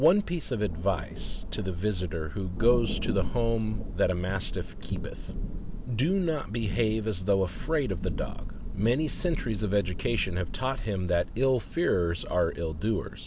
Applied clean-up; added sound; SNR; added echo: none; Thunder / Rain; 4 dB; none.